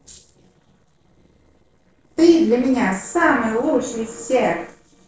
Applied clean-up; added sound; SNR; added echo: neural separator model SepFormer DNS4.